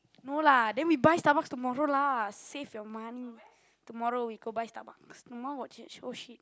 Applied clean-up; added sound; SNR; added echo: none; none; none; none.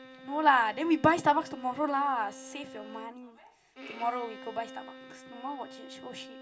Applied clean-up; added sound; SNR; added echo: none; Bowed string instrument; 16 dB; reverberation time 0.2 s.